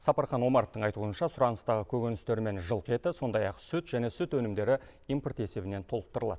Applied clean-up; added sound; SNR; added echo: none; none; none; none.